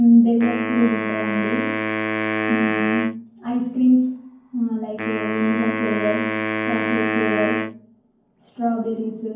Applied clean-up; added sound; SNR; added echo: none; Wind instrument, woodwind instrument; 4 dB; reverberation time 0.9 s.